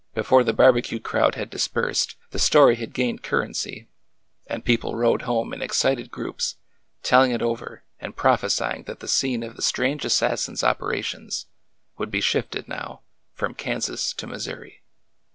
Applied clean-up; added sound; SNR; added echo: none; none; none; none.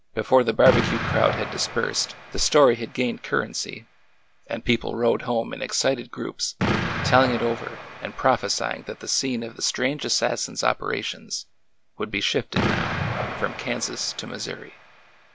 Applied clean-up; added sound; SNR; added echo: none; Explosion; 7 dB; none.